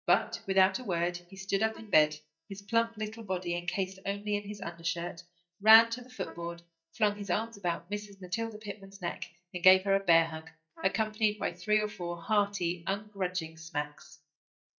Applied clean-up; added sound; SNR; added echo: neural mask model DeepFilterNet 3.